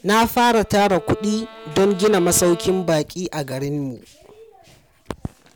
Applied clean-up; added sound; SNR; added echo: none; Bowed string instrument; 17 dB; none.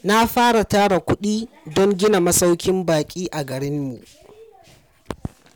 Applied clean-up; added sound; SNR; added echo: none; none; none; none.